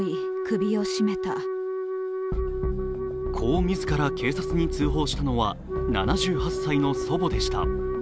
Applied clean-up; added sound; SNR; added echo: none; Wind instrument, woodwind instrument; 3 dB; none.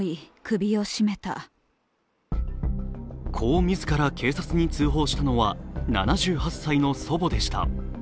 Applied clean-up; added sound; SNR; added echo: none; none; none; none.